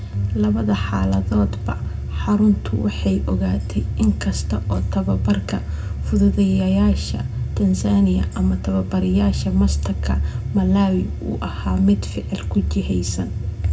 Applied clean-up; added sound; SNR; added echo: none; none; none; reverberation time 0.2 s.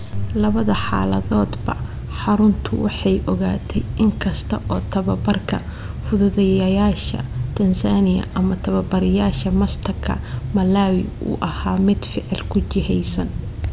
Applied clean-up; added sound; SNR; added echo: none; none; none; none.